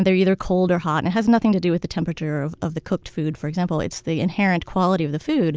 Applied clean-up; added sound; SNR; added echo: none; none; none; none.